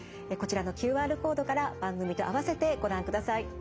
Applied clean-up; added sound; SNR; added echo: none; Wind instrument, woodwind instrument; 15 dB; none.